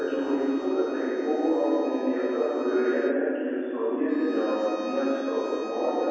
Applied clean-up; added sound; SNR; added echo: none; Bowed string instrument; 18 dB; reverberation time 2.1 s.